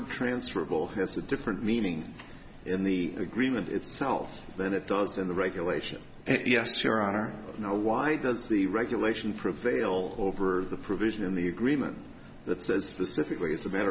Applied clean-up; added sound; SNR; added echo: none; none; none; none.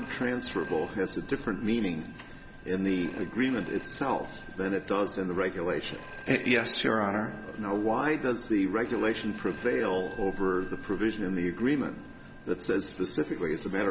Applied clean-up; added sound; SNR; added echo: none; Telephone; 18 dB; none.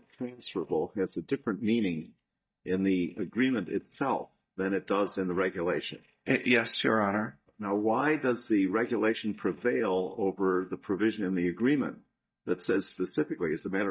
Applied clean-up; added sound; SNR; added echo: neural mask model DeepFilterNet 3.